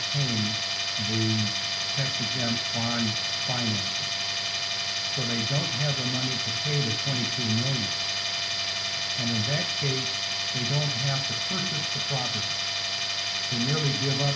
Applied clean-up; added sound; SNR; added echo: none; Tools; -3 dB; none.